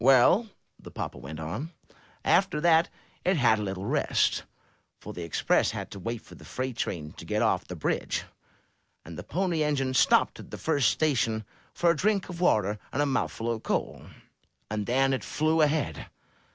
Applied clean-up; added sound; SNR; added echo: none; none; none; none.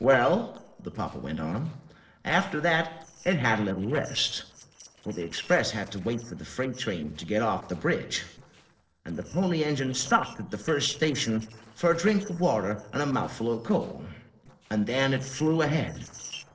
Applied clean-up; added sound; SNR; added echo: neural separator model SepFormer DNS4.